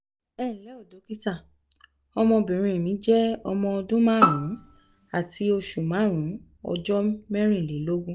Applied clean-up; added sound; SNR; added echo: none; Bowed string instrument; 1 dB; none.